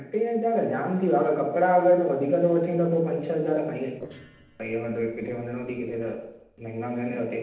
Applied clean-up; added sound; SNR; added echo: neural separator model SepFormer DNS4.